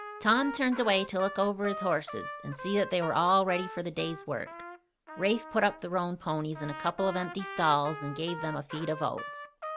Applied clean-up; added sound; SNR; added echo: none; Trumpet; 12 dB; none.